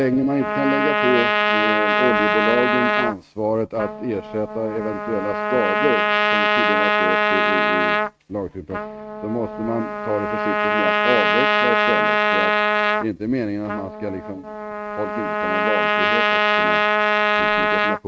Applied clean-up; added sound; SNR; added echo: neural mask model RNNoise.